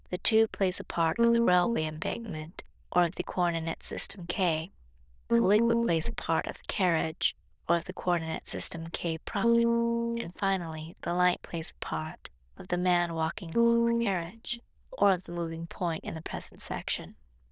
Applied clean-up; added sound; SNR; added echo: neural diffusion model UNIVERSE++.